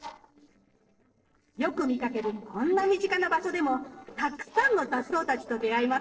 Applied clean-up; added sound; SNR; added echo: neural separator model SepFormer DNS4.